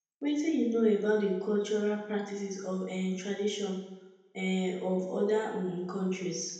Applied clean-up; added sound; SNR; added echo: none; none; none; reverberation time 0.9 s.